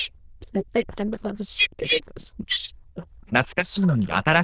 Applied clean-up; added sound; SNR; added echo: neural diffusion model UNIVERSE++.